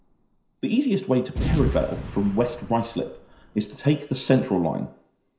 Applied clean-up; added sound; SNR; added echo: none; Boom; 9 dB; reverberation time 0.4 s.